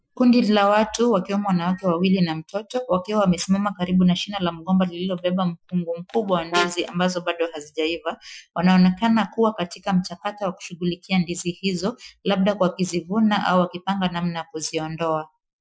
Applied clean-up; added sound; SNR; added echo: classical method Wiener filter.